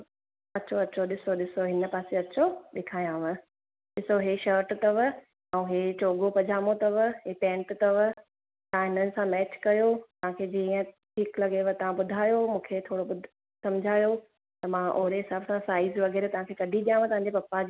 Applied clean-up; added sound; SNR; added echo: none; none; none; none.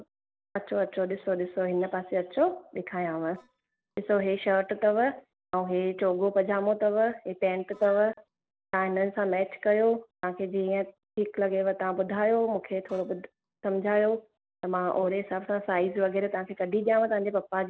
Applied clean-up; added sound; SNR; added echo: neural separator model SepFormer DNS4.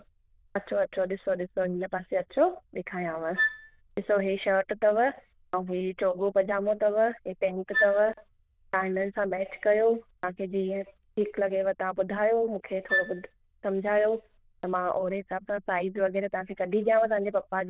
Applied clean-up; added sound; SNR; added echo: neural diffusion model UNIVERSE++.